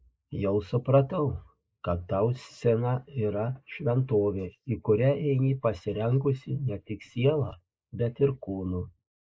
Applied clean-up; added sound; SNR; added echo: neural mask model Resemble Enhance denoiser.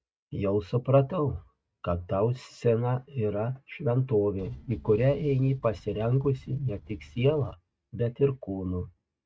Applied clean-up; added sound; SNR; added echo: neural mask model RNNoise.